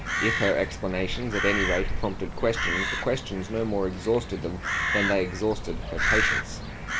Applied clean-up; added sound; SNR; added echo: none; Crow; 0 dB; none.